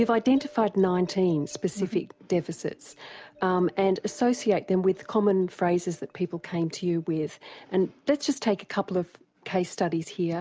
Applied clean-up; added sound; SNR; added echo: none; none; none; none.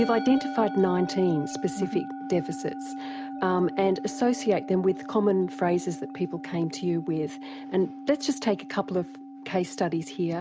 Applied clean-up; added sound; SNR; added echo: none; Musical instrument; 10 dB; none.